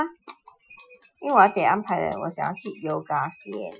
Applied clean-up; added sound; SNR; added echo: classical method Wiener filter.